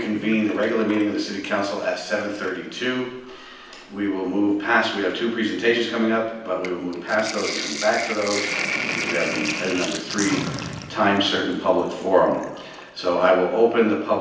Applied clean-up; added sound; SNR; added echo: none; Sink (filling or washing); 10 dB; reverberation time 0.9 s.